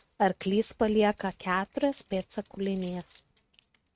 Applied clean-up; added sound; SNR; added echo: neural mask model RNNoise.